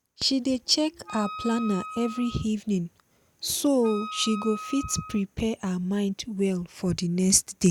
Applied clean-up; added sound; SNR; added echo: none; Wind instrument, woodwind instrument; 13 dB; none.